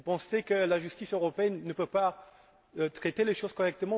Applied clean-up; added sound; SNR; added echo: none; none; none; none.